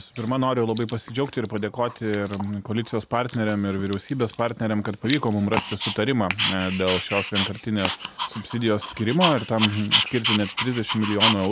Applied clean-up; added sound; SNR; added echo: none; Dog; 4 dB; none.